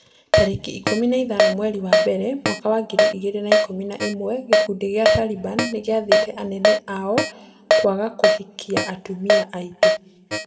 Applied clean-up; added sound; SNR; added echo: none; Keyboard (musical); -3 dB; reverberation time 1.1 s.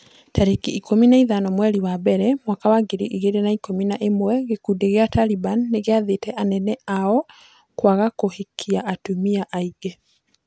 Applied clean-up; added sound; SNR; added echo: none; none; none; none.